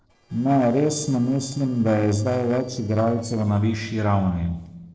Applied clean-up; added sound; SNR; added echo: neural separator model SepFormer DNS4.